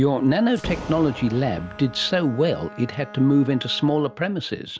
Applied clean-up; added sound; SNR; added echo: none; Boom + Bowed string instrument; 16 dB; none.